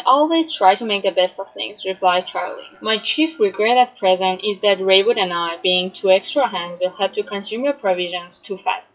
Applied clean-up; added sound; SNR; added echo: classical method WPE with log-MMSE.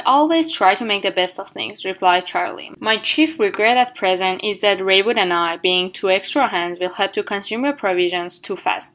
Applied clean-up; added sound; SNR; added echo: none; none; none; none.